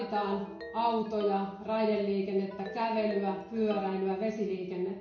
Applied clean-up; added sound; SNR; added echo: none; Ringtone; 16 dB; reverberation time 0.6 s.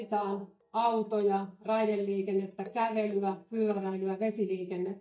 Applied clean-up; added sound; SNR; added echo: neural mask model DeepFilterNet 3.